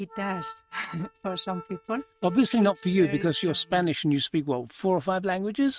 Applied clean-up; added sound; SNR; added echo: neural mask model RNNoise.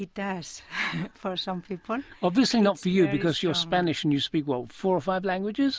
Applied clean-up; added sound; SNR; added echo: none; none; none; none.